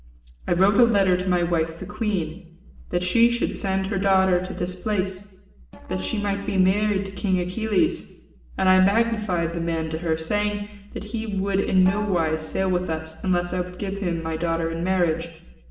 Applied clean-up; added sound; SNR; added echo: neural separator model SepFormer DNS4.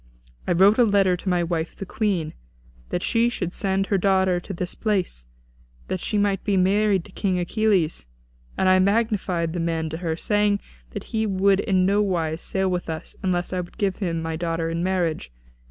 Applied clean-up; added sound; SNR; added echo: none; none; none; none.